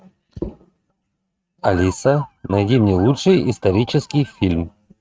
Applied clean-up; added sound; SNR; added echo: neural mask model RNNoise.